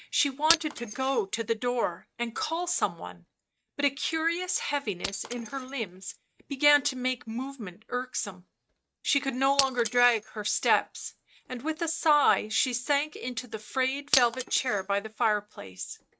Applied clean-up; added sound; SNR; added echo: neural mask model RNNoise.